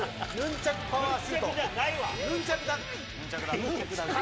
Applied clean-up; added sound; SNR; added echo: none; none; none; none.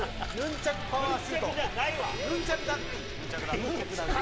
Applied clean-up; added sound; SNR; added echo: none; Walk, footsteps + Sink (filling or washing) / Water tap, faucet; 7 dB; none.